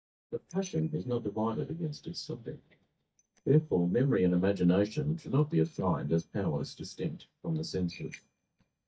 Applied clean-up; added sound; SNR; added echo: neural mask model DeepFilterNet 3.